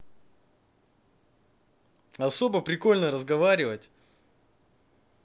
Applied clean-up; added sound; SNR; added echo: none; none; none; none.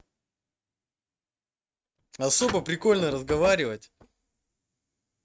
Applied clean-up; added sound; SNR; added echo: neural mask model RNNoise.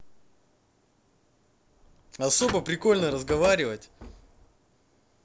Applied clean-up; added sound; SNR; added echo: none; Car; 10 dB; none.